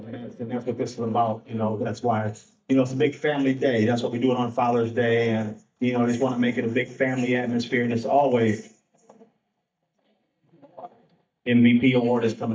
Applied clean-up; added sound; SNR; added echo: neural mask model DeepFilterNet 3.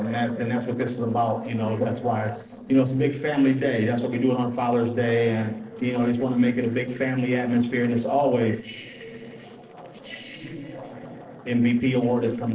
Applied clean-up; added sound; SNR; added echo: neural separator model SepFormer DNS4.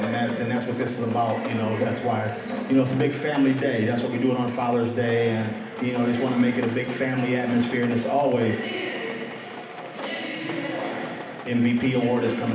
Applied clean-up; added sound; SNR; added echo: none; Rain; 17 dB; reverberation time 0.8 s.